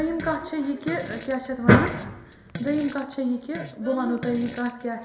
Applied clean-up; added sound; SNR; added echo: none; Fart; 14 dB; reverberation time 1.0 s.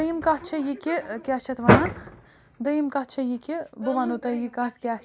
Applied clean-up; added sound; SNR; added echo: none; none; none; none.